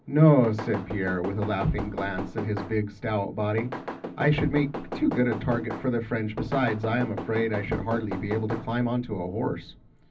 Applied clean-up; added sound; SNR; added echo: none; Knock / Wood; 10 dB; reverberation time 0.4 s.